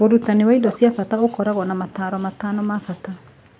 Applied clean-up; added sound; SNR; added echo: none; none; none; none.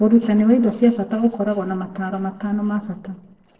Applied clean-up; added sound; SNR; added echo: neural separator model SepFormer DNS4.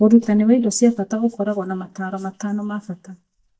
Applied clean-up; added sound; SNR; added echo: neural mask model DeepFilterNet 3.